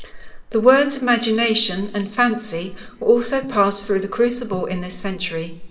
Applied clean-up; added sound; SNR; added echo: none; Gull, seagull / Fowl; 16 dB; reverberation time 2.6 s.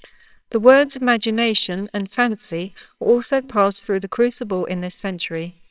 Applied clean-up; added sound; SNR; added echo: neural separator model SepFormer WHAMR!.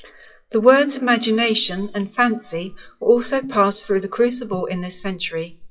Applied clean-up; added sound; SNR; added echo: classical method WPE with log-MMSE.